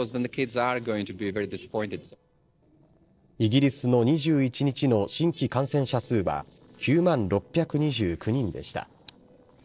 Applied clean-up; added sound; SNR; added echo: neural separator model SepFormer DNS4.